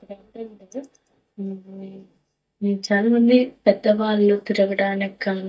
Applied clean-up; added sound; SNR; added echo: neural mask model DeepFilterNet 3.